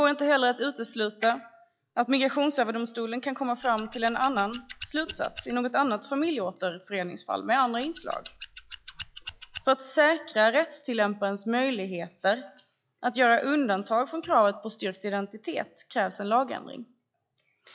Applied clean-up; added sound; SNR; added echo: classical method log-MMSE.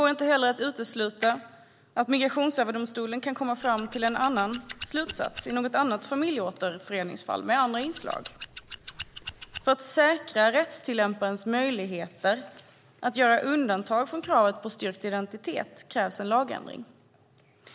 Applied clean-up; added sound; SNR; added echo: none; Scissors; 15 dB; none.